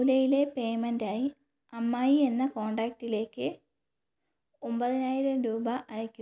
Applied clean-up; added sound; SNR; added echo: none; none; none; none.